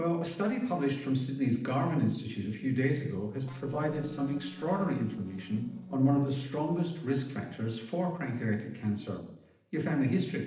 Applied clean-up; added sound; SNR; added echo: neural separator model SepFormer DNS4.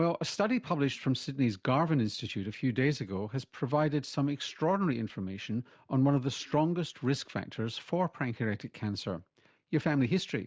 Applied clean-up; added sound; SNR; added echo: none; none; none; none.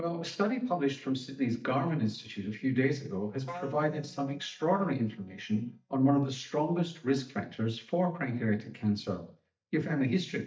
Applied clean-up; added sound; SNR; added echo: neural mask model DeepFilterNet 3.